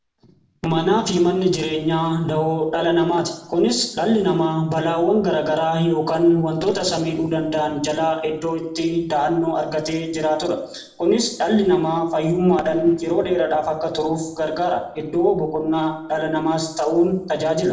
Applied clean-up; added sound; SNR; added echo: neural separator model SepFormer DNS4.